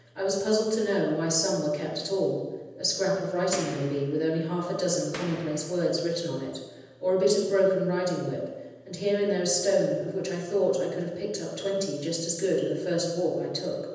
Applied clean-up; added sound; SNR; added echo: none; Boom; 14 dB; reverberation time 1.1 s.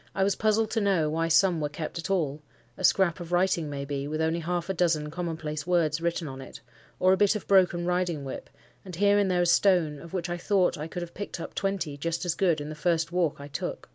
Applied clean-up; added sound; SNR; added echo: none; none; none; none.